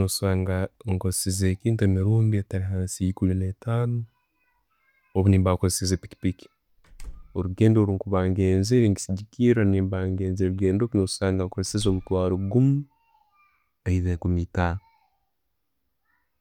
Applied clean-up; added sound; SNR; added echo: none; Slam; 19 dB; none.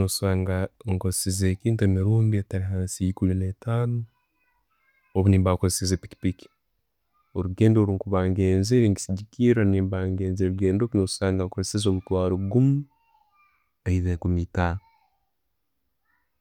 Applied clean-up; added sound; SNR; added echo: none; none; none; none.